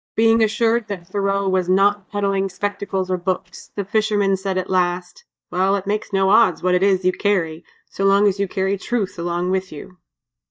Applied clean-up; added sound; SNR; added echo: neural mask model DeepFilterNet 3.